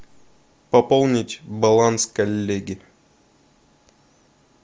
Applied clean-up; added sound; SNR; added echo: none; none; none; none.